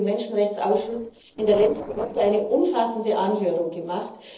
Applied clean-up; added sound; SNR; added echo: neural separator model SepFormer DNS4.